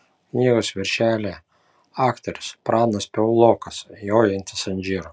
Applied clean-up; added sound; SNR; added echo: none; none; none; none.